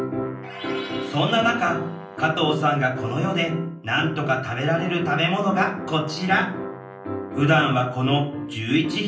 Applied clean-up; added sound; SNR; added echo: none; Brass instrument; 18 dB; reverberation time 0.6 s.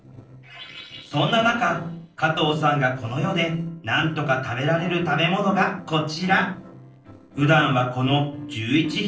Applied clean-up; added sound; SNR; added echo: neural separator model SepFormer DNS4.